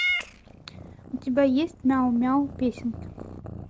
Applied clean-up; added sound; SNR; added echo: none; Meow / Purr; 9 dB; none.